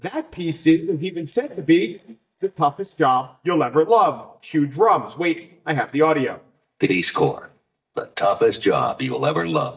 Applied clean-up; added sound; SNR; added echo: neural mask model DeepFilterNet 3.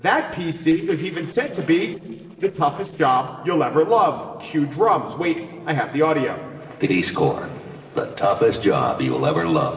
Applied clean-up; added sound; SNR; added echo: neural separator model SepFormer DNS4.